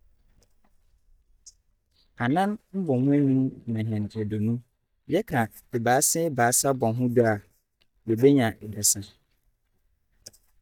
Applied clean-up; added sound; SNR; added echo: neural mask model DeepFilterNet 3.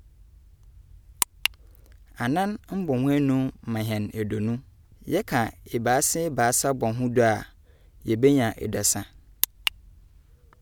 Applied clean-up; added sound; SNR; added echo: none; none; none; none.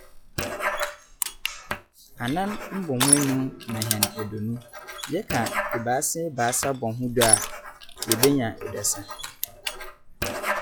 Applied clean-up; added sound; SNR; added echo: classical method log-MMSE.